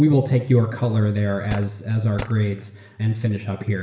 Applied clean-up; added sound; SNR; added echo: none; Tools; 13 dB; reverberation time 1.0 s.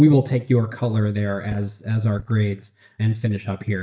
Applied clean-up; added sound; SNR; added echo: neural mask model DeepFilterNet 3.